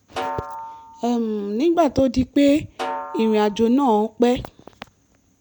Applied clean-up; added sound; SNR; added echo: none; Snare drum; 14 dB; none.